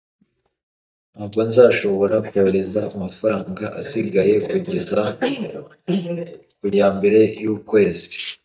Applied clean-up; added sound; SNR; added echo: neural mask model DeepFilterNet 3.